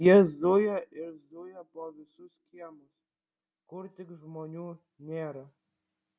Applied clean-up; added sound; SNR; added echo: none; none; none; none.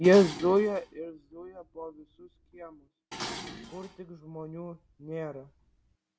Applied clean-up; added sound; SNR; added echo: none; Dishes, pots, and pans; 15 dB; none.